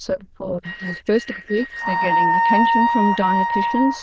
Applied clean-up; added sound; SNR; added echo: neural diffusion model UNIVERSE++.